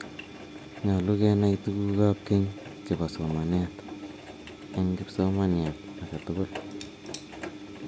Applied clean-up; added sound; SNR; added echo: none; Engine; 13 dB; none.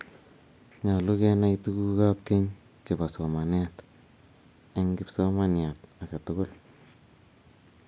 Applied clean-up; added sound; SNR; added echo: none; none; none; none.